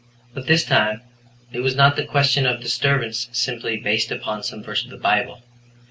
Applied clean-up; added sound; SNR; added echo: none; none; none; none.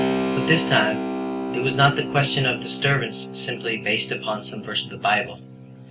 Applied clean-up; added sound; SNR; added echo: none; Keyboard (musical); 5 dB; none.